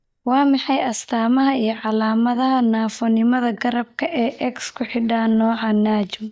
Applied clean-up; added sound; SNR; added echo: neural mask model DeepFilterNet 3.